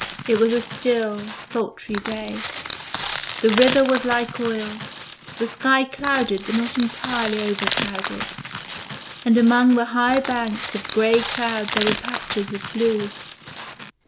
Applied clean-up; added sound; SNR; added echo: none; Crushing; 8 dB; none.